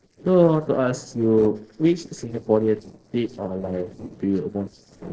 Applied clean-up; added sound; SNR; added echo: neural separator model SepFormer DNS4.